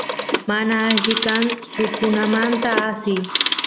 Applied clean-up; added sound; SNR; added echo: none; Telephone; 3 dB; none.